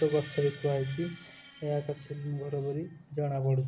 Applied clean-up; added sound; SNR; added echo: none; Screech; 20 dB; none.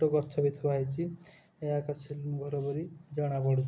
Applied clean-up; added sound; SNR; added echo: none; none; none; none.